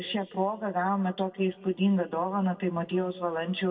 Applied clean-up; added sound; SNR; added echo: none; none; none; reverberation time 1.5 s.